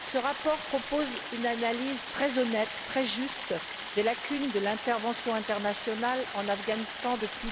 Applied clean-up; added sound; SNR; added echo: none; Stream; 7 dB; none.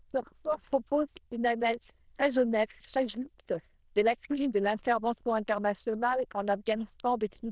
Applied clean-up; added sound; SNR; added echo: neural diffusion model UNIVERSE++.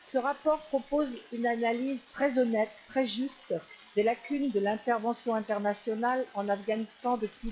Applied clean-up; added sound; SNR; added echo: classical method log-MMSE.